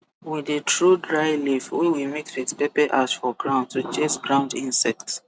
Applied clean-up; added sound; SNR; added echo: none; none; none; none.